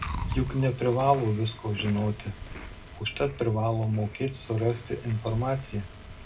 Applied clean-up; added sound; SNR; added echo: none; Chewing, mastication; 10 dB; reverberation time 0.2 s.